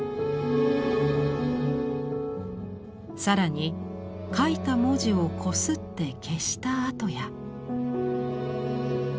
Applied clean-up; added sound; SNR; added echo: none; none; none; none.